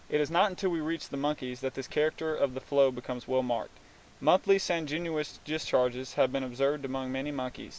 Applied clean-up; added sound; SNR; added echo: none; none; none; none.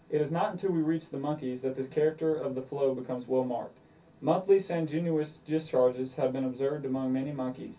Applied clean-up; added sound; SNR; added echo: none; none; none; reverberation time 0.3 s.